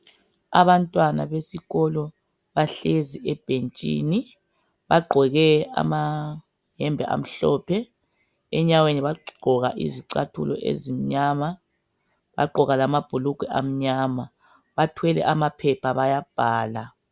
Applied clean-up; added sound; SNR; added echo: none; none; none; none.